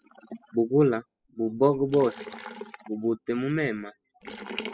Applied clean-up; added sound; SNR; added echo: classical method spectral subtraction.